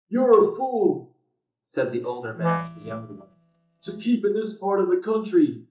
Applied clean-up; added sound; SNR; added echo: neural mask model DeepFilterNet 3.